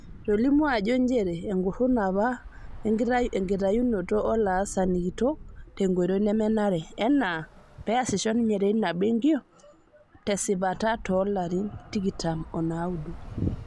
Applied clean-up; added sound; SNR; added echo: none; Traffic noise, roadway noise / Bus; 17 dB; none.